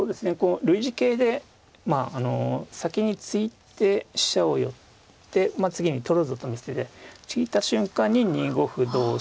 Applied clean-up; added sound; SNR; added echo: none; none; none; none.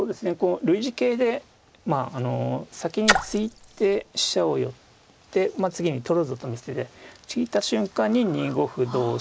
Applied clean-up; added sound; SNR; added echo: neural mask model Resemble Enhance denoiser.